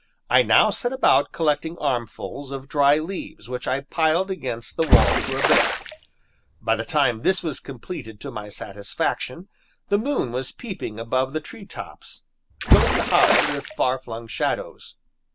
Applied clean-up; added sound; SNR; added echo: none; Water / Splash, splatter; -3 dB; none.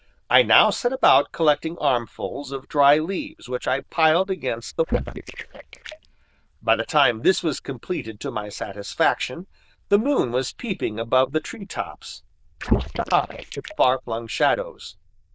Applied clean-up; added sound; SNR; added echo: neural diffusion model UNIVERSE++.